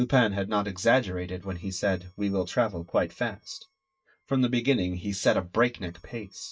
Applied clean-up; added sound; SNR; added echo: neural mask model DeepFilterNet 3.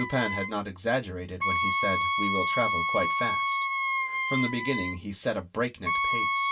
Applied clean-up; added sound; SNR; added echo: none; Wind instrument, woodwind instrument; -3 dB; reverberation time 0.1 s.